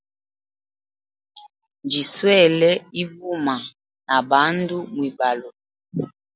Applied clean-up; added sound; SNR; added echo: none; none; none; none.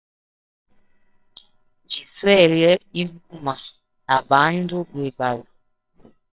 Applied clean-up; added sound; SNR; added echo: neural separator model SepFormer WHAMR!.